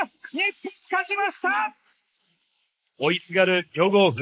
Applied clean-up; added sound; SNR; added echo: neural mask model Resemble Enhance denoiser.